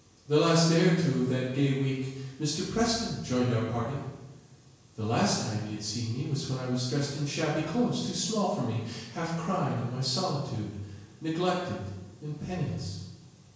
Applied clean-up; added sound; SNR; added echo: none; none; none; reverberation time 1.0 s.